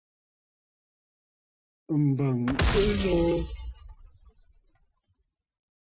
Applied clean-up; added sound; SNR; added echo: classical method Wiener filter.